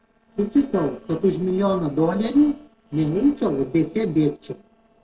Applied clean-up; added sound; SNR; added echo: neural separator model SepFormer DNS4.